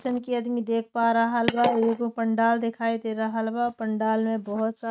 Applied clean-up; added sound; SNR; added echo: neural mask model RNNoise.